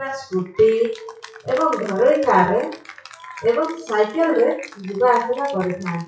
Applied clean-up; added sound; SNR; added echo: classical method WPE with log-MMSE.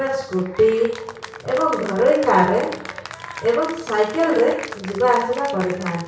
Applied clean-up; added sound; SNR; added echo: none; Applause / Cheering; 15 dB; reverberation time 0.6 s.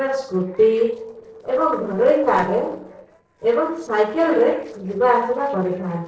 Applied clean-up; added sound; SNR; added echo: neural separator model SepFormer DNS4.